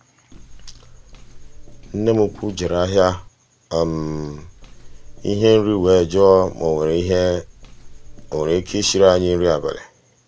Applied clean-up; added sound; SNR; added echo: none; Walk, footsteps; 18 dB; none.